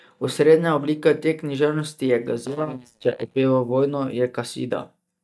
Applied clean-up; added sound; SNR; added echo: neural mask model DeepFilterNet 3.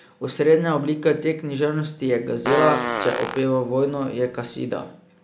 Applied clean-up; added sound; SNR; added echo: none; Fart; 6 dB; none.